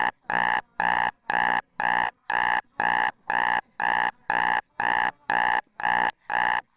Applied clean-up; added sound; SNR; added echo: neural separator model SepFormer WHAMR!.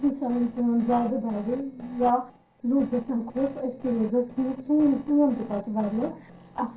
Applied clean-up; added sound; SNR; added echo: neural separator model SepFormer DNS4.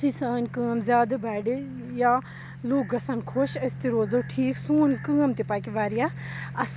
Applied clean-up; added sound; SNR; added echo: none; none; none; none.